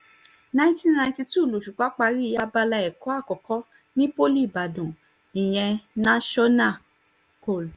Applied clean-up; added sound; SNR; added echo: none; none; none; none.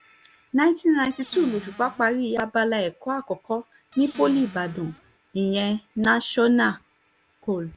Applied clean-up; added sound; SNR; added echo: none; Squeak / Cupboard open or close; 15 dB; none.